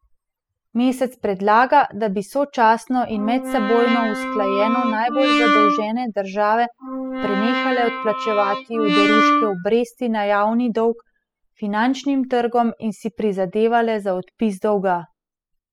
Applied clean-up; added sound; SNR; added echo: classical method spectral subtraction.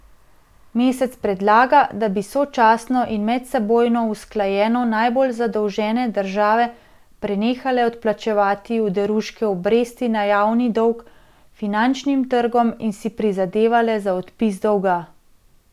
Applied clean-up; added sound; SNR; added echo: none; none; none; none.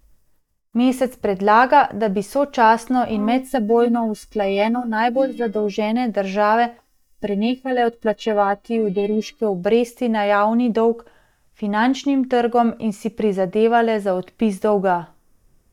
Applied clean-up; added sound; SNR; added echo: neural mask model DeepFilterNet 3.